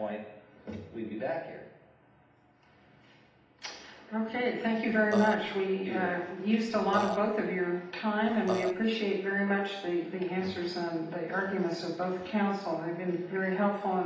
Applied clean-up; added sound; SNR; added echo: none; Burping, eructation; 6 dB; reverberation time 0.8 s.